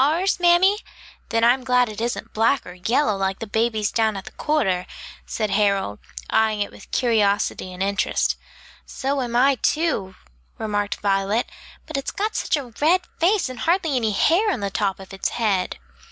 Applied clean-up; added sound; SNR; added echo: none; none; none; none.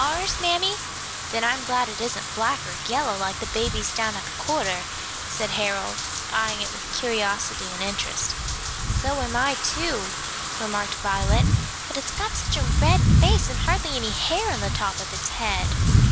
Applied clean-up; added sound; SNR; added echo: none; Wind / Rain; -2 dB; none.